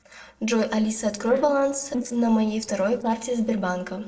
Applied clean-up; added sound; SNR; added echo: neural separator model SepFormer DNS4.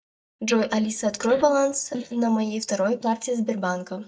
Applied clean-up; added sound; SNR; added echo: neural mask model DeepFilterNet 3.